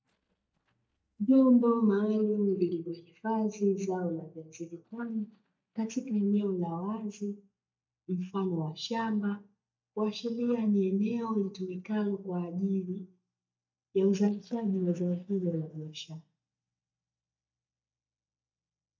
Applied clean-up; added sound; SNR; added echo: neural mask model DeepFilterNet 3.